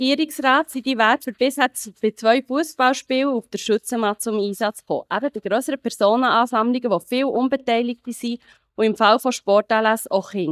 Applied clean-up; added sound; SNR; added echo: neural mask model DeepFilterNet 3.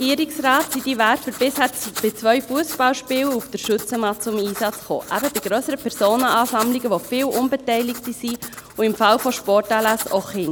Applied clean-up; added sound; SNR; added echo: none; Writing; 14 dB; none.